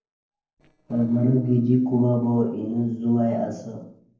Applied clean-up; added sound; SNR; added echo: neural separator model SepFormer DNS4.